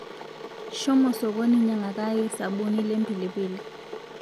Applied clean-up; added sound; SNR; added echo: none; Boiling / Water; 12 dB; none.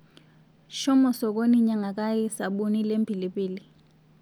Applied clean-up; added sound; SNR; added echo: none; none; none; none.